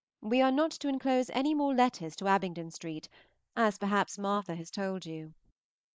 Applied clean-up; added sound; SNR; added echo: neural mask model Resemble Enhance denoiser.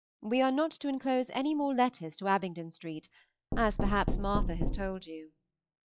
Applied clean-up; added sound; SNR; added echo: classical method log-MMSE.